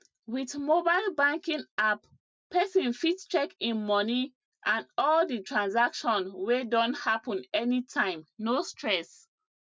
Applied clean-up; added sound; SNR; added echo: none; none; none; none.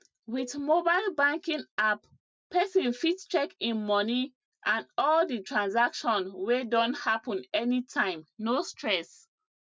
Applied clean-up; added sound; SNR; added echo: none; Cowbell; 20 dB; none.